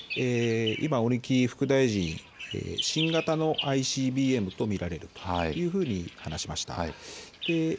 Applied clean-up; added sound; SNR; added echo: none; Bird vocalization, bird call, bird song; 12 dB; none.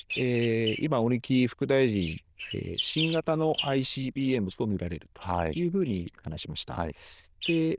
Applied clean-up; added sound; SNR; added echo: neural diffusion model UNIVERSE++.